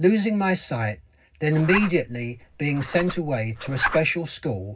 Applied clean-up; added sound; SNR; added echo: none; Zipper (clothing); 8 dB; reverberation time 0.4 s.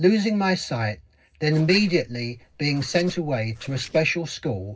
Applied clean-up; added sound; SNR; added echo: neural separator model SepFormer DNS4.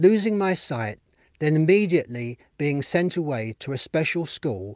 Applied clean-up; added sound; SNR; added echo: none; none; none; none.